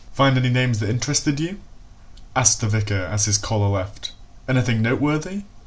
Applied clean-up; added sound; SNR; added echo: none; none; none; none.